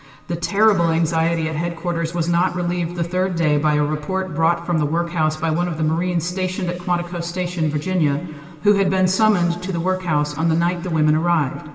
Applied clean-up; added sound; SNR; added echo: none; none; none; reverberation time 2.3 s.